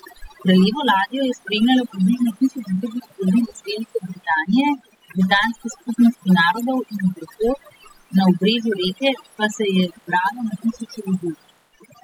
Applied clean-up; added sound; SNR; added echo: classical method spectral subtraction.